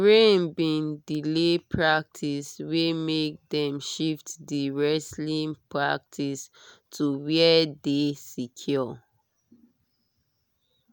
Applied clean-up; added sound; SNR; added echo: none; none; none; none.